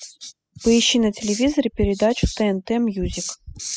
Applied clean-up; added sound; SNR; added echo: classical method spectral subtraction.